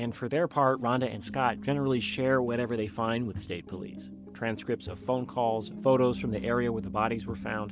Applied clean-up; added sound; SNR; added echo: none; none; none; none.